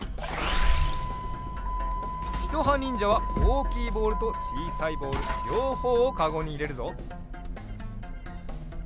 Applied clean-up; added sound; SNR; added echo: none; Motor vehicle (road); 0 dB; none.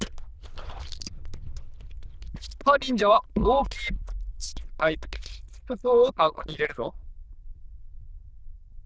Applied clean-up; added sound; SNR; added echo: neural diffusion model UNIVERSE++.